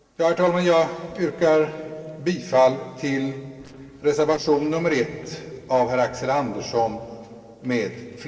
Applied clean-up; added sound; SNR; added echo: neural separator model SepFormer DNS4.